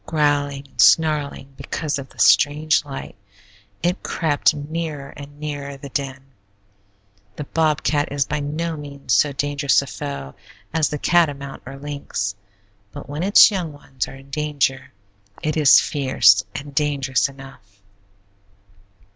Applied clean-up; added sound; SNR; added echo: none; none; none; none.